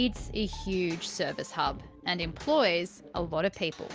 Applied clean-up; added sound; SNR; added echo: none; none; none; none.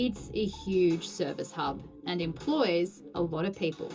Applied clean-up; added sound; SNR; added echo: none; none; none; reverberation time 0.2 s.